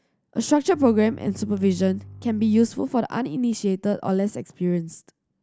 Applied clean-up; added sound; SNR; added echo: none; Bowed string instrument; 19 dB; none.